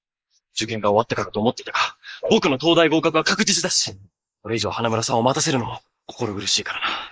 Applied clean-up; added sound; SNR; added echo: neural mask model Resemble Enhance denoiser.